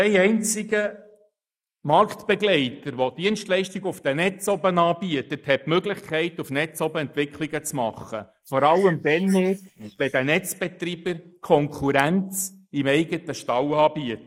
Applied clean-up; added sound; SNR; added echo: neural mask model Resemble Enhance denoiser.